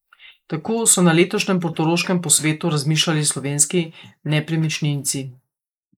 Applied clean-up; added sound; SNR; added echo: neural mask model Resemble Enhance denoiser.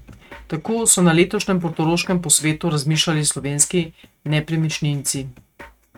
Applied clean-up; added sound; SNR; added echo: neural mask model RNNoise.